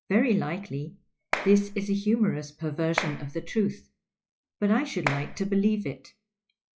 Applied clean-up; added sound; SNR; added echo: classical method log-MMSE.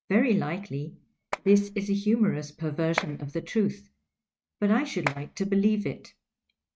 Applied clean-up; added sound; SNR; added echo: neural mask model RNNoise.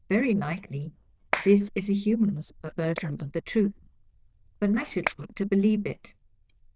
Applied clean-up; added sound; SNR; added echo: neural diffusion model UNIVERSE++.